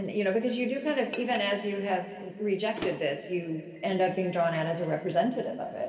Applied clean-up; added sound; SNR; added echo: none; Microwave oven; 19 dB; reverberation time 2.3 s.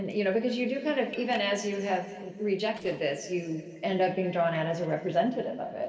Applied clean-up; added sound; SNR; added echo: neural separator model SepFormer DNS4.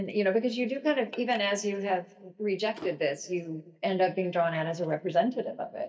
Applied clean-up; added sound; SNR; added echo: neural mask model DeepFilterNet 3.